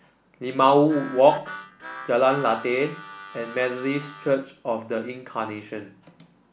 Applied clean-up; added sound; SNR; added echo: none; Harmonica; 16 dB; none.